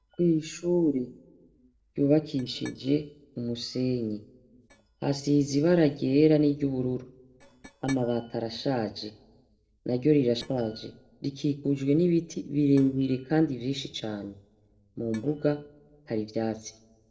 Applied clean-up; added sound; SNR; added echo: neural separator model SepFormer DNS4.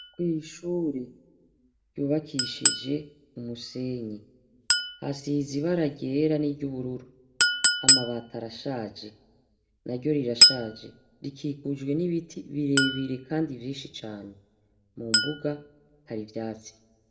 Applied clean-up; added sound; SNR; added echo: none; Chink, clink; -2 dB; reverberation time 0.5 s.